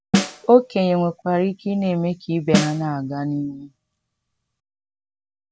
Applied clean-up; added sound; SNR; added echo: none; Snare drum; 5 dB; none.